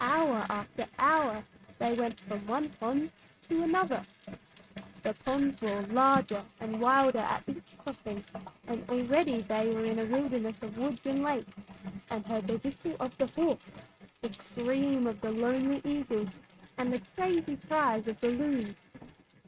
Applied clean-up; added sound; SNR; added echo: neural mask model RNNoise.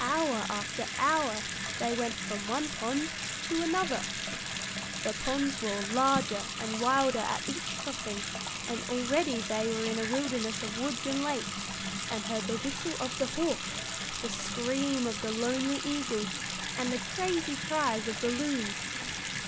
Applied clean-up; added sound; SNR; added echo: none; Bathtub (filling or washing) / Sink (filling or washing) / Water tap, faucet; 3 dB; none.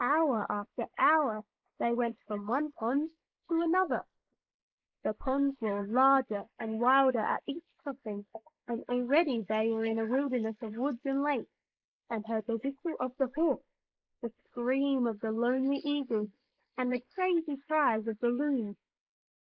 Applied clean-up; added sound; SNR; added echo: neural mask model Resemble Enhance denoiser.